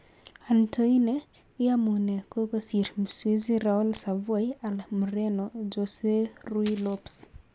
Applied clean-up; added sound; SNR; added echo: none; Coin (dropping); 1 dB; none.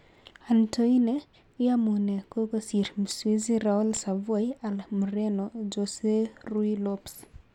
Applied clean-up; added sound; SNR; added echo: none; none; none; none.